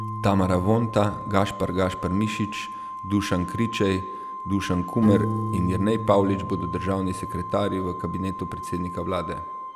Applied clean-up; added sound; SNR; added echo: none; Piano + Organ; 7 dB; none.